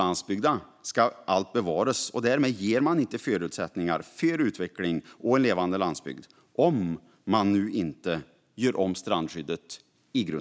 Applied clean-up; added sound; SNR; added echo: none; none; none; none.